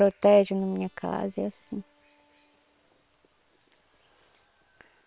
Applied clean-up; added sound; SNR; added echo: neural separator model SepFormer WHAM!.